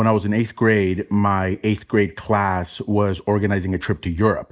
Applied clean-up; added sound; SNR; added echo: none; none; none; none.